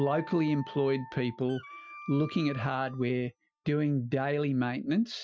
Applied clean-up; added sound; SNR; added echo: classical method Wiener filter.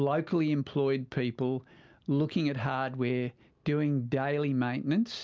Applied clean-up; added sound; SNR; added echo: none; none; none; none.